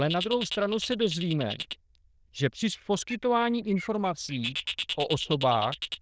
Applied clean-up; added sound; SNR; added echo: neural diffusion model UNIVERSE++.